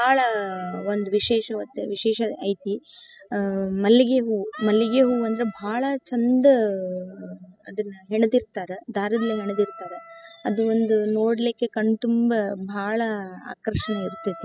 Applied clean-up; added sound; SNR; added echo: classical method spectral subtraction.